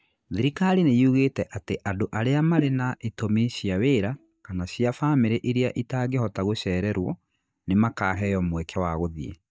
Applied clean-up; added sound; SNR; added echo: neural mask model DeepFilterNet 3.